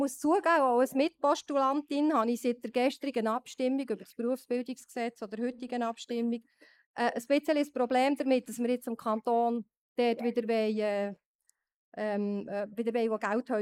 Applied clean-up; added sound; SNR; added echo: neural mask model Resemble Enhance denoiser.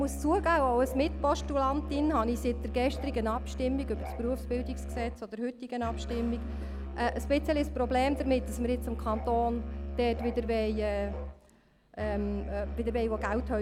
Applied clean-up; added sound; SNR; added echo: none; Musical instrument; 6 dB; none.